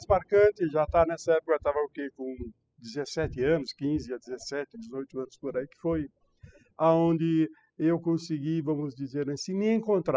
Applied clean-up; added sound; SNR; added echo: classical method spectral subtraction.